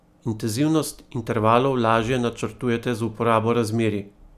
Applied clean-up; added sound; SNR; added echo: none; none; none; none.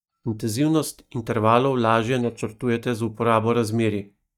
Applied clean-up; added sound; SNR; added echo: neural mask model DeepFilterNet 3.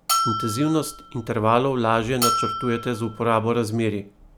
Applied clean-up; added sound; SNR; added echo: none; Bell; 5 dB; none.